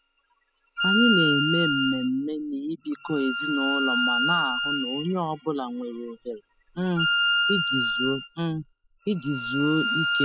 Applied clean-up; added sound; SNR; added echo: classical method spectral subtraction.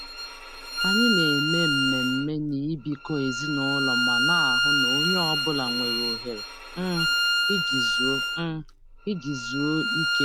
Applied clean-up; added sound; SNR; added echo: none; Bowed string instrument; -3 dB; none.